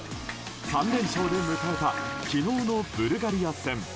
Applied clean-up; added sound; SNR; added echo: none; Toilet flush + Wind instrument, woodwind instrument; 8 dB; none.